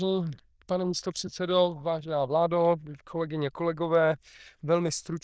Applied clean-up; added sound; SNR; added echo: neural diffusion model UNIVERSE++.